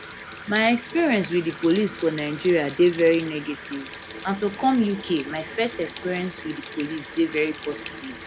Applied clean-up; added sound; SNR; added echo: none; Sink (filling or washing) / Water tap, faucet; 8 dB; none.